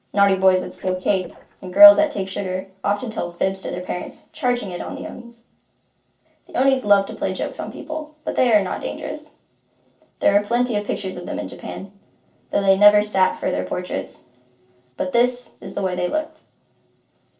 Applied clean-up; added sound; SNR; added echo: neural separator model SepFormer DNS4.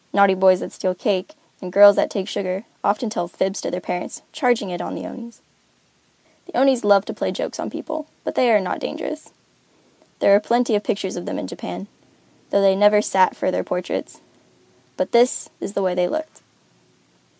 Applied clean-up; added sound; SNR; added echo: none; none; none; none.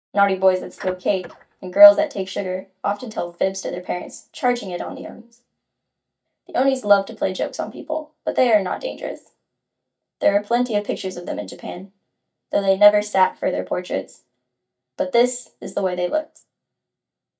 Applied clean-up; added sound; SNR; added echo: neural mask model DeepFilterNet 3.